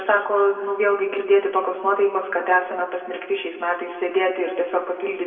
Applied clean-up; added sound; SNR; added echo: none; none; none; reverberation time 1.8 s.